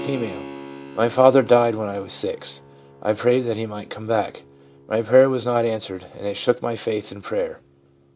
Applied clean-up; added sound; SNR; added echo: none; Keyboard (musical); 19 dB; none.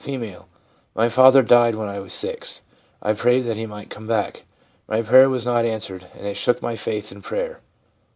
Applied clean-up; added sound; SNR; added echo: none; none; none; none.